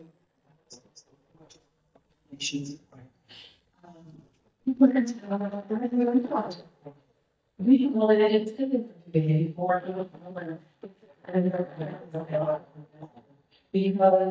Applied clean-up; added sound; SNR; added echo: neural mask model DeepFilterNet 3.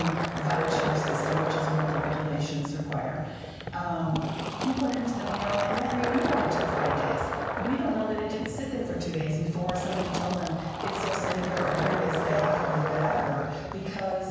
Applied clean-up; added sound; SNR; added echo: none; Fill (with liquid); 3 dB; reverberation time 1.2 s.